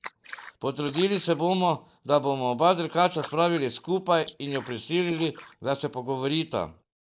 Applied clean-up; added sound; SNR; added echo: neural mask model Resemble Enhance denoiser.